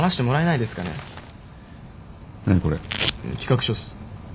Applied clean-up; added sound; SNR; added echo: none; Domestic sounds, home sounds; 0 dB; none.